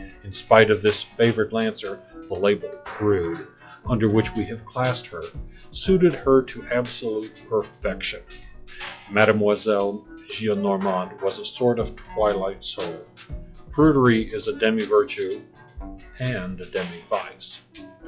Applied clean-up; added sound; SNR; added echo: classical method log-MMSE.